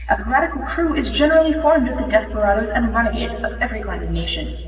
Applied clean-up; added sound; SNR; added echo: none; none; none; reverberation time 2.3 s.